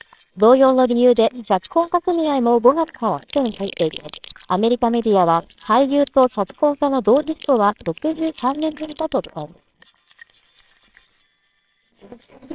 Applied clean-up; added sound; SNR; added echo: neural separator model SepFormer WHAMR!.